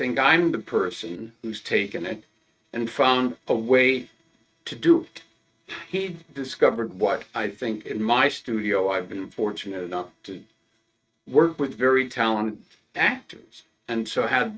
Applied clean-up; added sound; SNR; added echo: neural mask model RNNoise.